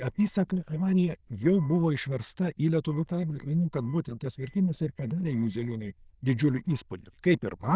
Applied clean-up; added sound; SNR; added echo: neural diffusion model UNIVERSE++.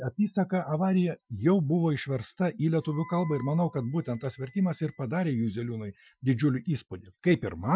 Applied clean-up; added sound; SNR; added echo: classical method Wiener filter.